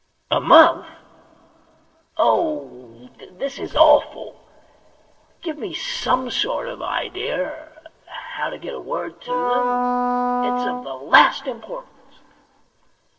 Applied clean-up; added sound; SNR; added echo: neural separator model SepFormer DNS4.